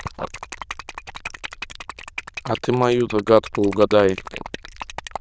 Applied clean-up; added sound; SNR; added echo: neural diffusion model UNIVERSE++.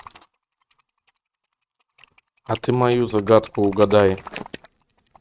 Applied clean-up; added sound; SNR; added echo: neural mask model RNNoise.